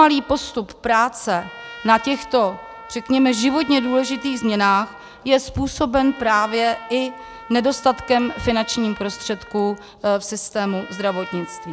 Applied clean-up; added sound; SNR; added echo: none; Trumpet; 17 dB; none.